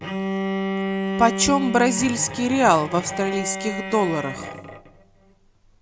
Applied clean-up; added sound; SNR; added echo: none; Bowed string instrument; 5 dB; none.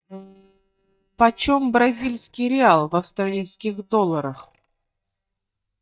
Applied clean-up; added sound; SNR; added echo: neural mask model DeepFilterNet 3.